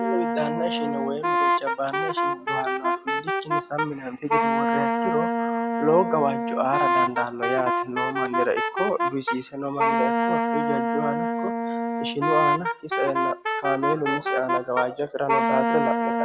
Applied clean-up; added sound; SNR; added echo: none; Wind instrument, woodwind instrument; -3 dB; none.